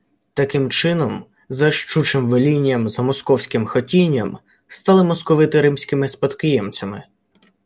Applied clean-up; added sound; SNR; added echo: none; none; none; none.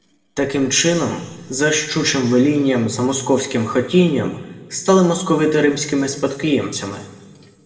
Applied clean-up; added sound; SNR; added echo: none; none; none; reverberation time 1.3 s.